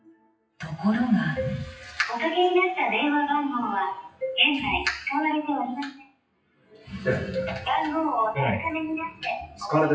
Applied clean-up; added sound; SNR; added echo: classical method WPE with log-MMSE.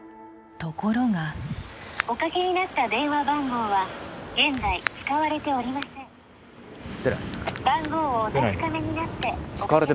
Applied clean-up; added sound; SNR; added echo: none; none; none; none.